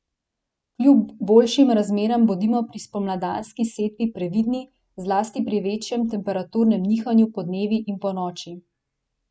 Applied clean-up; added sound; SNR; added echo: none; none; none; none.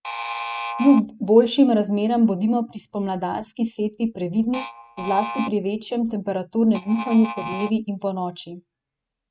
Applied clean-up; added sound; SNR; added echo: neural mask model RNNoise.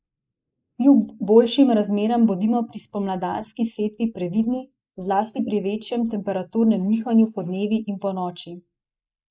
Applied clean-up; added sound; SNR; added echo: neural mask model Resemble Enhance denoiser.